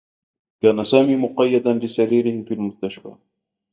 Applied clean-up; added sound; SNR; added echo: neural mask model DeepFilterNet 3.